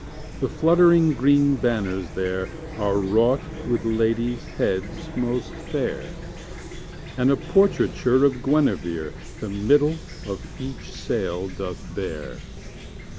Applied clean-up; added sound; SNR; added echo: none; Chirp, tweet / Fowl; 11 dB; none.